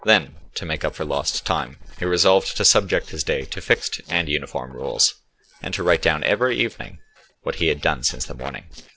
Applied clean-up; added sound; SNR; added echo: neural separator model SepFormer DNS4.